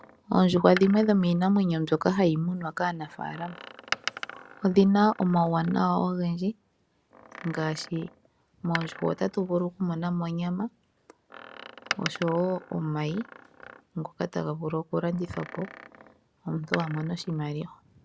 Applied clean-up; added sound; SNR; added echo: none; Door; 15 dB; none.